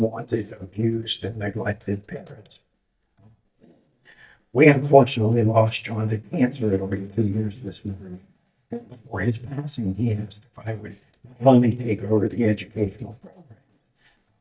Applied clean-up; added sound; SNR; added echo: neural mask model DeepFilterNet 3.